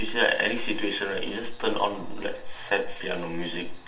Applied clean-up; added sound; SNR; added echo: none; none; none; reverberation time 0.3 s.